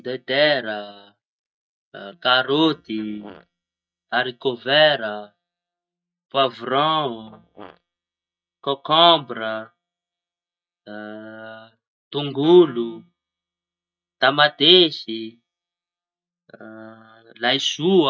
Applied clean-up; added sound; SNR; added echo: neural mask model DeepFilterNet 3.